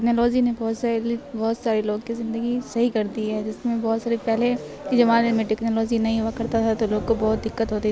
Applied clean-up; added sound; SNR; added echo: none; none; none; none.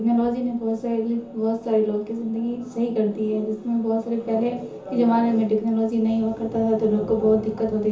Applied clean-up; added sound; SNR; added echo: none; none; none; reverberation time 0.6 s.